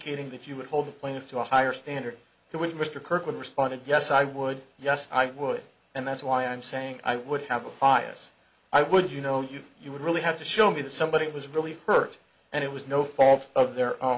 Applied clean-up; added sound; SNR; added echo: none; none; none; none.